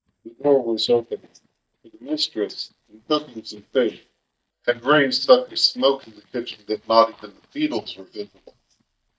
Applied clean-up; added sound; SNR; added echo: neural mask model DeepFilterNet 3.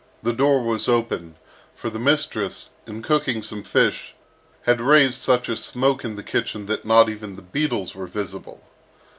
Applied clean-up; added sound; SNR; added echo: none; none; none; none.